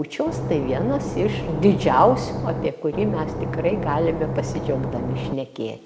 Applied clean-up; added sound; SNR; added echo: none; Engine / Boat, Water vehicle; 4 dB; none.